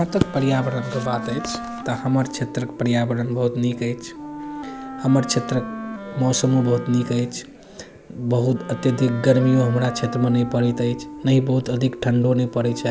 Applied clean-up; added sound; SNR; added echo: none; Wind instrument, woodwind instrument; 13 dB; none.